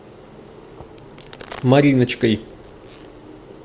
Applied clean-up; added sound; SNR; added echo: none; Engine + Crack; 19 dB; none.